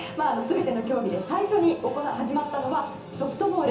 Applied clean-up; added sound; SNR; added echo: none; none; none; reverberation time 0.8 s.